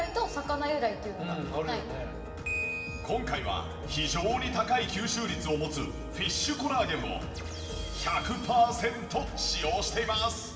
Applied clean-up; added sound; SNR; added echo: none; Organ; 15 dB; reverberation time 2.0 s.